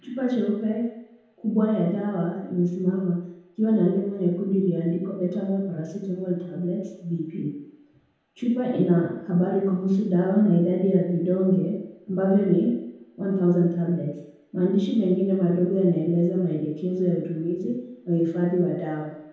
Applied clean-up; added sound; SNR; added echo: none; none; none; reverberation time 0.9 s.